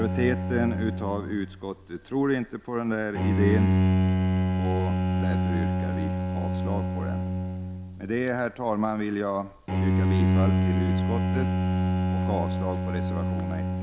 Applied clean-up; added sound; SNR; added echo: none; Bowed string instrument; -5 dB; none.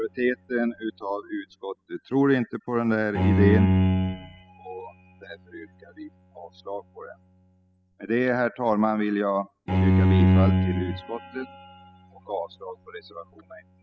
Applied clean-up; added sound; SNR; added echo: classical method spectral subtraction.